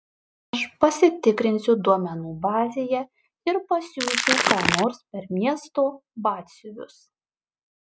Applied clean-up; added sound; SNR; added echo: none; Crackle; -2 dB; none.